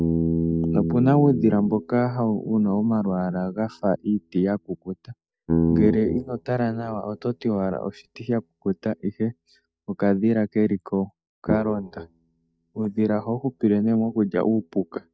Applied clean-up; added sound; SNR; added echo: neural mask model DeepFilterNet 3.